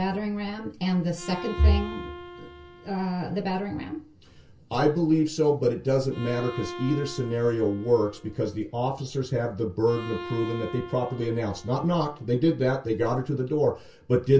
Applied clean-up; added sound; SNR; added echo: none; Bowed string instrument; 15 dB; reverberation time 0.2 s.